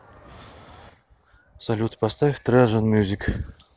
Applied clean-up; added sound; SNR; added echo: none; none; none; none.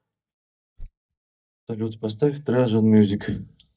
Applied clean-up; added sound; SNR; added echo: neural mask model DeepFilterNet 3.